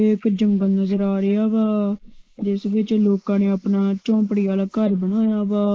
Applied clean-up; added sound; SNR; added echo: neural mask model Resemble Enhance denoiser.